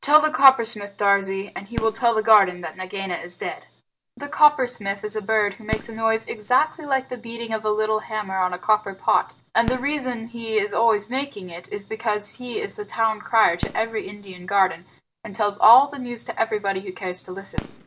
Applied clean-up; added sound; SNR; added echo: none; Fireworks; 17 dB; none.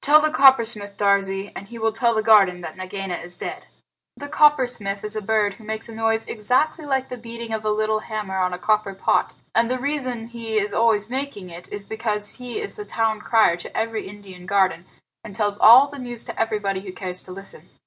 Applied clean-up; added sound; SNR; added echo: none; none; none; none.